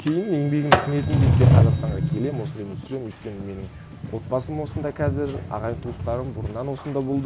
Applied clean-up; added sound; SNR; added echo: none; Sliding door; -3 dB; none.